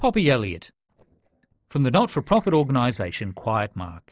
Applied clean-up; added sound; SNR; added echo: neural separator model SepFormer DNS4.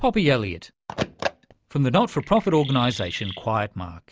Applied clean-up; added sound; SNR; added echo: none; Chirp, tweet; 14 dB; none.